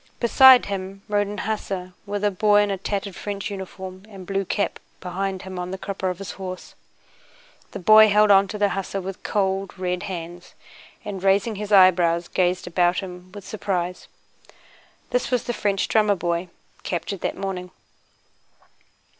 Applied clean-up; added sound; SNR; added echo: none; none; none; none.